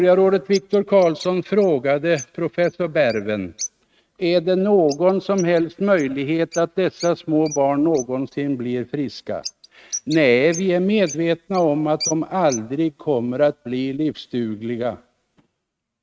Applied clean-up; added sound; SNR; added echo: neural mask model RNNoise.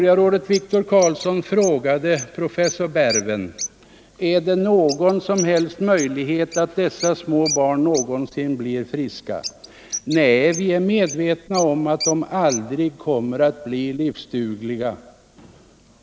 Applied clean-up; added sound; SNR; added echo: none; Bird; 12 dB; none.